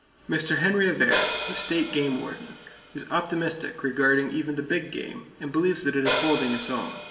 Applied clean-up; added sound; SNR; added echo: none; Hi-hat; 3 dB; reverberation time 1.1 s.